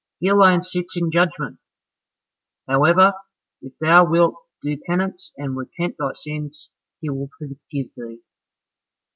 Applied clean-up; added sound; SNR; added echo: none; none; none; none.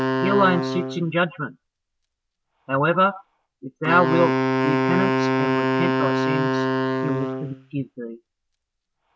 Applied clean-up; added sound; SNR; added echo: none; Wind instrument, woodwind instrument; -1 dB; none.